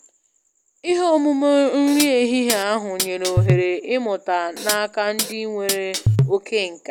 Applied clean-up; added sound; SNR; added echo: none; Hi-hat; 2 dB; none.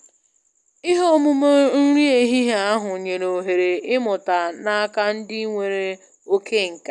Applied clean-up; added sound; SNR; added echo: none; none; none; none.